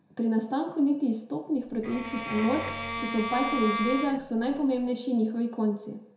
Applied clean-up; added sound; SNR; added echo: none; Bowed string instrument; 6 dB; reverberation time 0.6 s.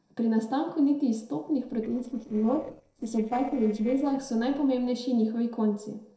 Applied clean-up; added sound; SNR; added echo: neural separator model SepFormer DNS4.